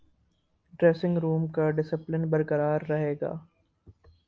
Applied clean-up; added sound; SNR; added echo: none; none; none; none.